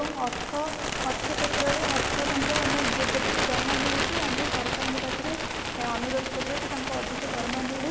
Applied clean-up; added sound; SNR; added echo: none; Bird; -3 dB; none.